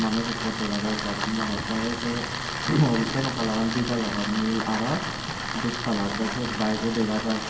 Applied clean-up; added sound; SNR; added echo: none; Tools; 4 dB; reverberation time 2.1 s.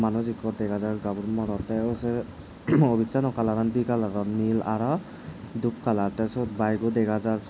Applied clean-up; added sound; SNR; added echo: none; none; none; none.